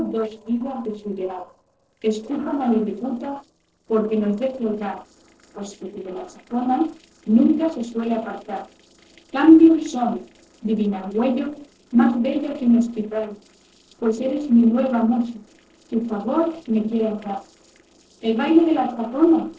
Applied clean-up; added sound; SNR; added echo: neural separator model SepFormer DNS4.